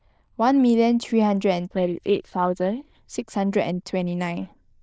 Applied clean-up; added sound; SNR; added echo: neural diffusion model UNIVERSE++.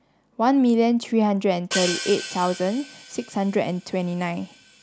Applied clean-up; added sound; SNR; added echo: none; Hi-hat; 11 dB; none.